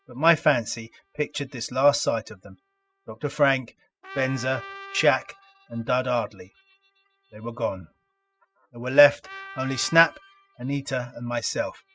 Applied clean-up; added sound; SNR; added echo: classical method spectral subtraction.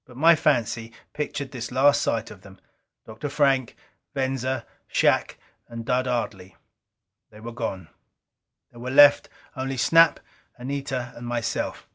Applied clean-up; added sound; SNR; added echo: none; none; none; none.